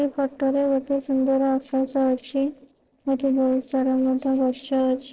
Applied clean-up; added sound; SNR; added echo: neural separator model SepFormer DNS4.